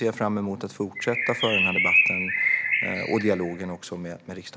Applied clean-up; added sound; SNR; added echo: none; Bird; -4 dB; none.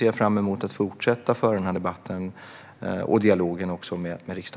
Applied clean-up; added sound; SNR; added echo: none; none; none; none.